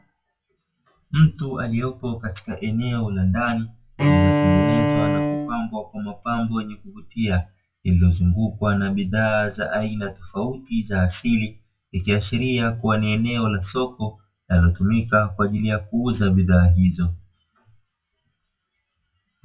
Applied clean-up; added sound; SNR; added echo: classical method WPE with log-MMSE.